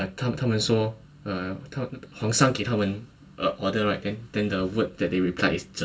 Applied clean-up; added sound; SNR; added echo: none; none; none; reverberation time 0.2 s.